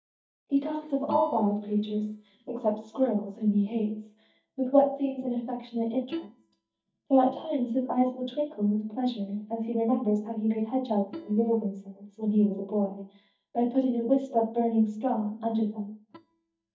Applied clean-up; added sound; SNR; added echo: neural mask model DeepFilterNet 3.